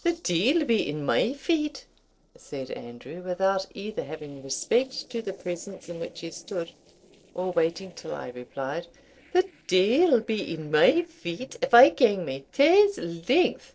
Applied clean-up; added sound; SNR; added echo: neural separator model SepFormer DNS4.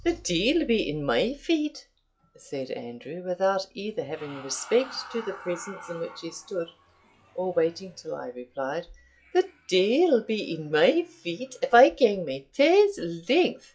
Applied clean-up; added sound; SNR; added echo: classical method log-MMSE.